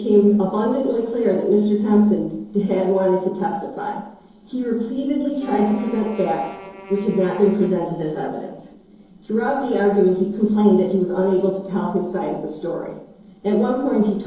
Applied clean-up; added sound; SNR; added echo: neural separator model SepFormer DNS4.